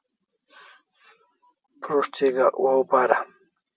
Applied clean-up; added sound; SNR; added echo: none; none; none; none.